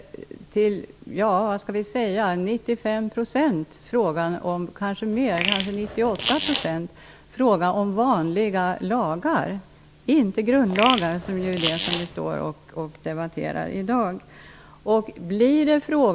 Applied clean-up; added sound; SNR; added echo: none; Fart; 5 dB; none.